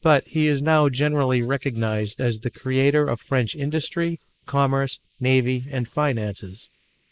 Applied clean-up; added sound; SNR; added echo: neural mask model Resemble Enhance denoiser.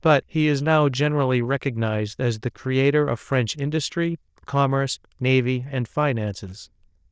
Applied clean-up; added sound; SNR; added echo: neural diffusion model UNIVERSE++.